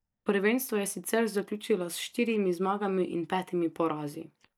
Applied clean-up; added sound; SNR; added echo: neural mask model DeepFilterNet 3.